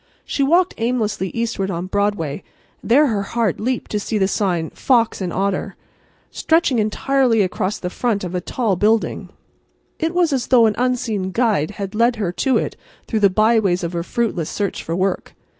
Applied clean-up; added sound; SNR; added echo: none; none; none; none.